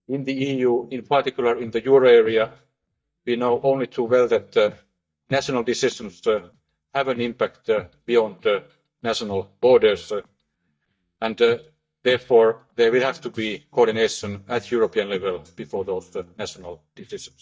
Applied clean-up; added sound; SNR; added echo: neural mask model DeepFilterNet 3.